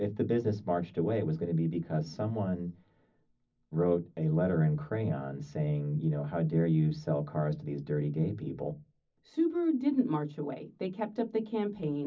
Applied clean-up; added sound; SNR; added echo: none; none; none; reverberation time 0.4 s.